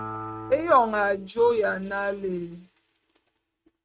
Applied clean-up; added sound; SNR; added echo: neural mask model RNNoise.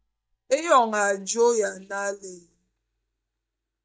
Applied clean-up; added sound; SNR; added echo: neural mask model DeepFilterNet 3.